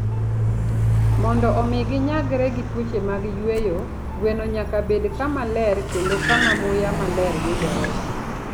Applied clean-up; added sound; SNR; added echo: none; Car; -1 dB; none.